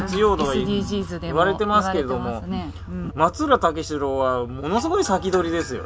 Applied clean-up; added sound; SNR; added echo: none; none; none; none.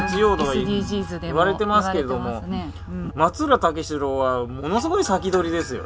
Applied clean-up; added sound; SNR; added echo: none; Piano; 19 dB; none.